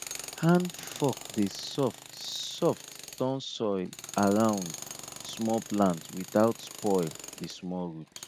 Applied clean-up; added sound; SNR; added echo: none; Tools; 14 dB; none.